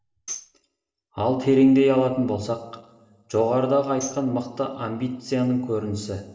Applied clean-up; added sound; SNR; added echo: none; Tambourine; 18 dB; reverberation time 1.6 s.